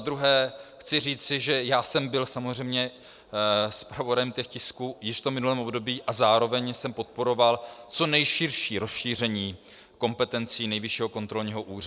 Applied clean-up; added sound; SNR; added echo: none; none; none; none.